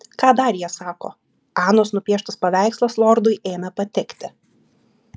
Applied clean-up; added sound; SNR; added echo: none; none; none; none.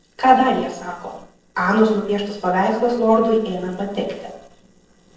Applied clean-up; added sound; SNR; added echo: neural separator model SepFormer DNS4.